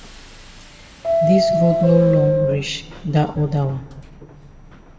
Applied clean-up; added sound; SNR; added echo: none; Subway, metro, underground; 1 dB; reverberation time 1.2 s.